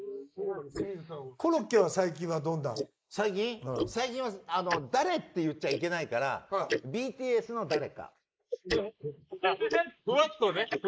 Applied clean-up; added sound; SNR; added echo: neural mask model Resemble Enhance denoiser.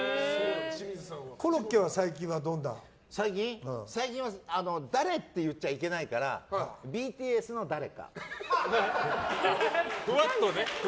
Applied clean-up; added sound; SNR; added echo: none; none; none; none.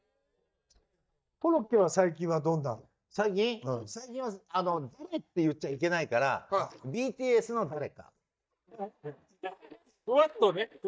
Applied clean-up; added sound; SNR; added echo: neural mask model DeepFilterNet 3.